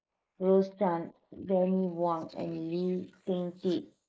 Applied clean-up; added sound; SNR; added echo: neural mask model Resemble Enhance denoiser.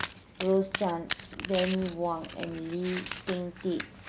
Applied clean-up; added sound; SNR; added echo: none; Domestic sounds, home sounds; 7 dB; none.